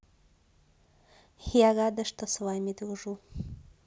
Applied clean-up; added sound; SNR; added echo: none; none; none; none.